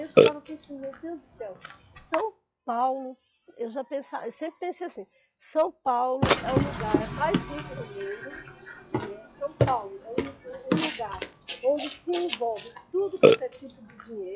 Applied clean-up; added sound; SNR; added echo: classical method log-MMSE.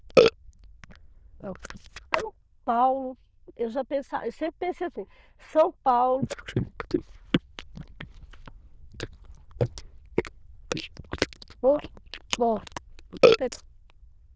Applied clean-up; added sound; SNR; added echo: neural diffusion model UNIVERSE++.